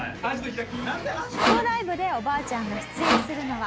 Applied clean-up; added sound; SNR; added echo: none; Sawing; 1 dB; none.